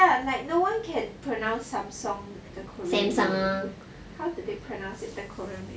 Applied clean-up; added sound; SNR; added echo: none; none; none; none.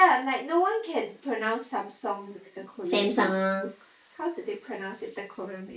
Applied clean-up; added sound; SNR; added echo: neural mask model Resemble Enhance denoiser.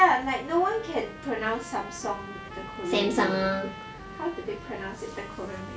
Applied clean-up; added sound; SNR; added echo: none; Trumpet; 15 dB; none.